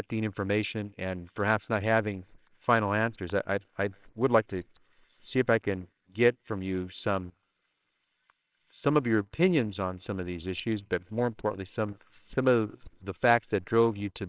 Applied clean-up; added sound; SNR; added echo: neural separator model SepFormer WHAMR!.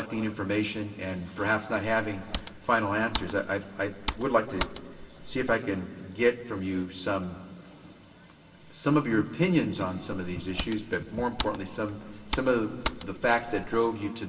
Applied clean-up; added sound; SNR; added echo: none; Computer keyboard; 9 dB; reverberation time 2.7 s.